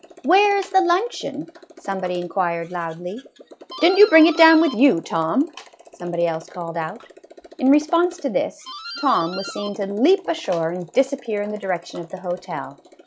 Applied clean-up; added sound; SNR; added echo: classical method log-MMSE.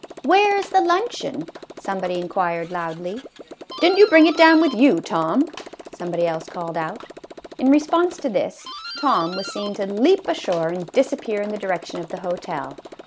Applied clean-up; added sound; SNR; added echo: none; Doorbell + Motorcycle; 16 dB; none.